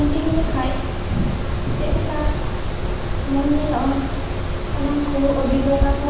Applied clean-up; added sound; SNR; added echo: none; Mechanisms; -1 dB; reverberation time 1.1 s.